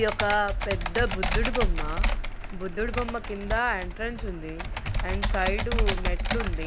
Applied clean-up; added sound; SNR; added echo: none; Computer keyboard; -3 dB; none.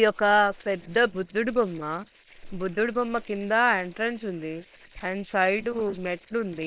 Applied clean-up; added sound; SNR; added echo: neural separator model SepFormer WHAM!.